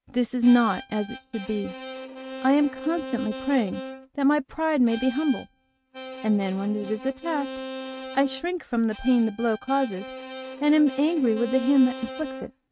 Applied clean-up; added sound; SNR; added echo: neural mask model RNNoise.